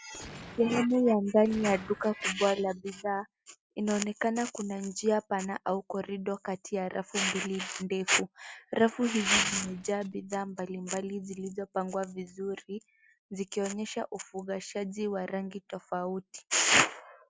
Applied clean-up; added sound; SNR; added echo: none; Gunshot, gunfire; 18 dB; none.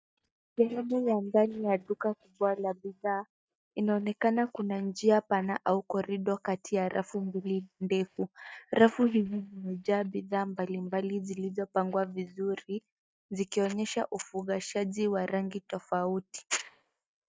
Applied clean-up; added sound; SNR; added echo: neural mask model DeepFilterNet 3.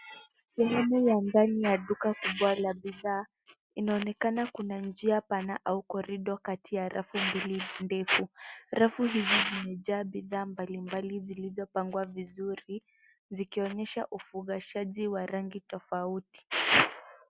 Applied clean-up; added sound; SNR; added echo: none; none; none; none.